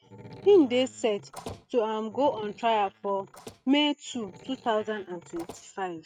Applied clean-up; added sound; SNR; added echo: neural mask model RNNoise.